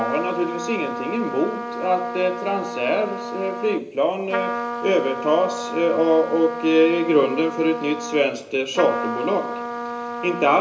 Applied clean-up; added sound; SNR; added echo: none; Trumpet; 7 dB; reverberation time 0.3 s.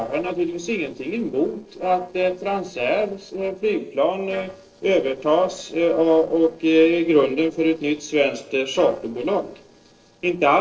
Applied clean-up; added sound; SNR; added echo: neural separator model SepFormer DNS4.